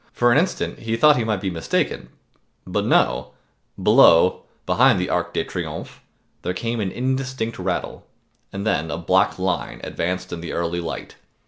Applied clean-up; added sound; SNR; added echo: none; none; none; none.